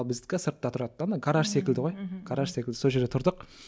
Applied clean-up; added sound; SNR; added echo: none; none; none; none.